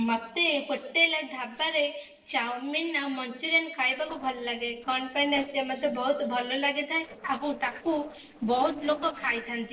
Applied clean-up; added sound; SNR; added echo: neural separator model SepFormer DNS4.